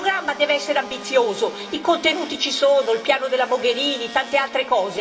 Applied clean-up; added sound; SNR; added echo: none; Domestic sounds, home sounds; 17 dB; reverberation time 2.1 s.